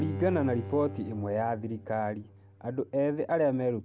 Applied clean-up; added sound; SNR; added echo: none; Bowed string instrument; 11 dB; none.